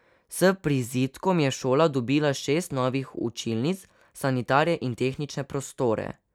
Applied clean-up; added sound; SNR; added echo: none; none; none; none.